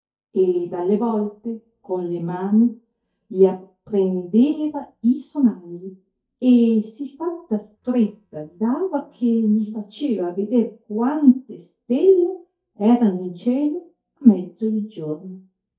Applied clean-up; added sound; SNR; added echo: neural mask model DeepFilterNet 3.